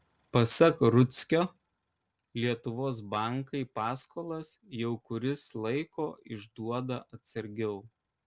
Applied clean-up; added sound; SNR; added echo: none; none; none; none.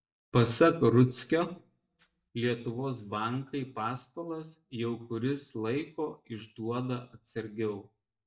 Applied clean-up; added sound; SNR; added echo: neural mask model DeepFilterNet 3.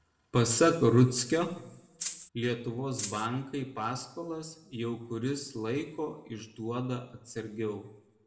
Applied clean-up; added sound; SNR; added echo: none; Rattle (instrument); 7 dB; reverberation time 0.7 s.